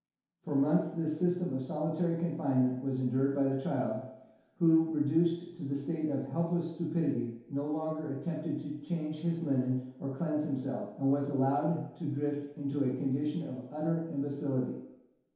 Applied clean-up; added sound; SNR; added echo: none; none; none; reverberation time 0.8 s.